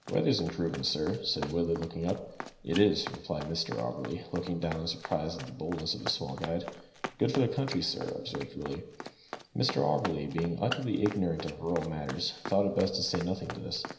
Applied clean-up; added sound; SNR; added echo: none; Run; 12 dB; reverberation time 0.9 s.